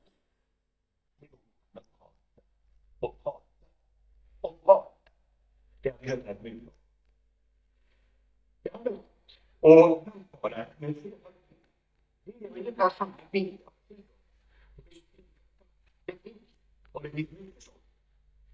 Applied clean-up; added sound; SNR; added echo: neural mask model DeepFilterNet 3.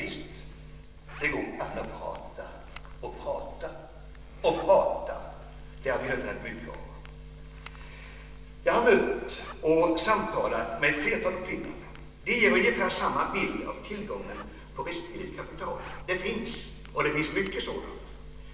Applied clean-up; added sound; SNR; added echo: none; Zipper (clothing); 19 dB; reverberation time 1.1 s.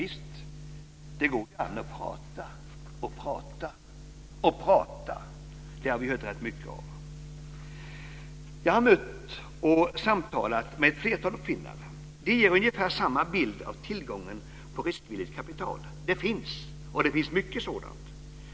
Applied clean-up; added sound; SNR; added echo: none; none; none; none.